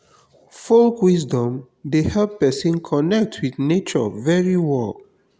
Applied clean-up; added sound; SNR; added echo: none; none; none; none.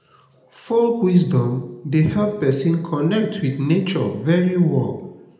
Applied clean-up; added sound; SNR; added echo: none; none; none; reverberation time 0.7 s.